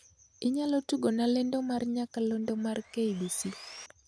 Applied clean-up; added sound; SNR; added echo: none; Sawing; 19 dB; none.